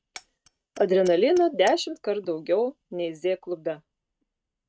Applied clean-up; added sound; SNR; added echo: neural mask model RNNoise.